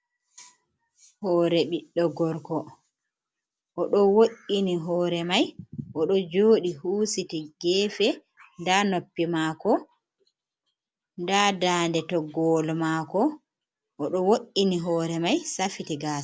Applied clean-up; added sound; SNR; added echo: none; none; none; none.